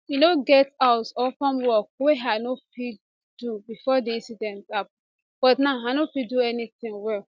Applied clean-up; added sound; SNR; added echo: none; none; none; none.